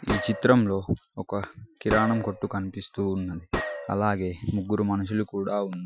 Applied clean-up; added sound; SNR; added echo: classical method Wiener filter.